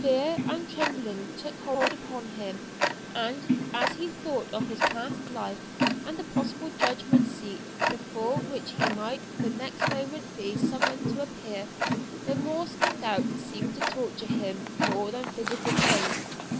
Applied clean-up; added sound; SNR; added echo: none; Tick-tock; -3 dB; none.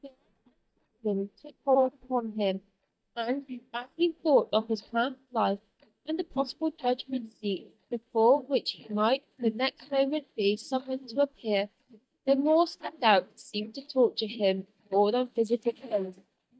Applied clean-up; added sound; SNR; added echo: neural mask model DeepFilterNet 3.